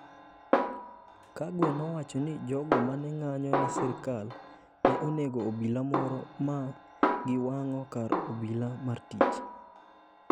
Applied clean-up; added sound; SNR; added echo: none; Snare drum; 0 dB; none.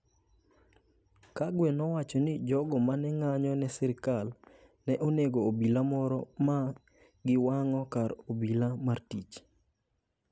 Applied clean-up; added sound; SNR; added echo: none; none; none; none.